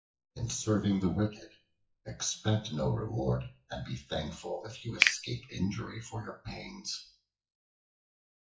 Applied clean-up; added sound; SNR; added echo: classical method WPE with log-MMSE.